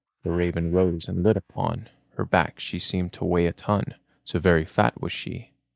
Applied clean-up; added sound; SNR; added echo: neural mask model DeepFilterNet 3.